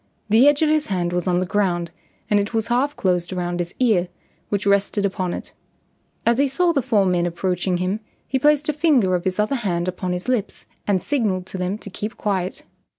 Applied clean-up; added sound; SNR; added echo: none; none; none; none.